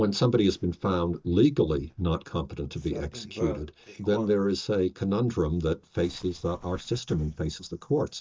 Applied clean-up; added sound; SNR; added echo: neural mask model DeepFilterNet 3.